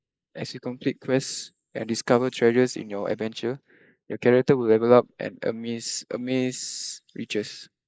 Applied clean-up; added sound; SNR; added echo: neural mask model Resemble Enhance denoiser.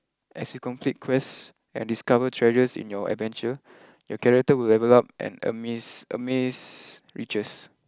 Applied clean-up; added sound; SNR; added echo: none; none; none; none.